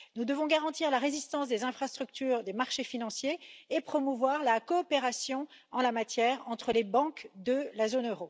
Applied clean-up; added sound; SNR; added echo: none; none; none; none.